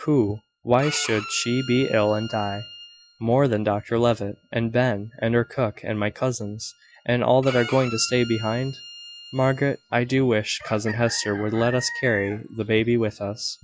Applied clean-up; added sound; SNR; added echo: classical method log-MMSE.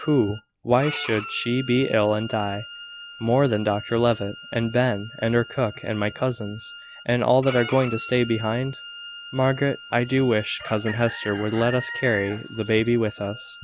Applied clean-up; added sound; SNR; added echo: none; Chicken, rooster + Bowed string instrument; 14 dB; none.